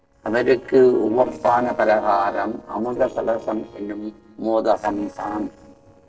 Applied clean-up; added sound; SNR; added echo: neural separator model SepFormer DNS4.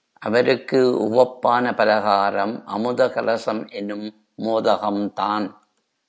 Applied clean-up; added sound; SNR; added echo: none; none; none; none.